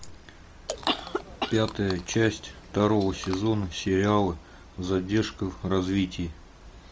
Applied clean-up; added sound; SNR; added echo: none; Chewing, mastication / Cough; 8 dB; none.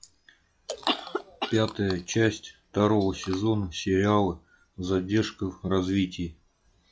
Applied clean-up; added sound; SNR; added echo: classical method log-MMSE.